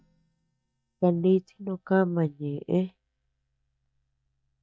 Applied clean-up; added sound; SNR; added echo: neural mask model DeepFilterNet 3.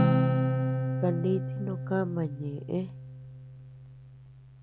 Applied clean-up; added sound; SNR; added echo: none; Acoustic guitar; -4 dB; none.